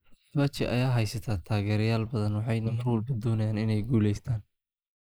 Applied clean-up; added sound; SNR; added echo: neural mask model Resemble Enhance denoiser.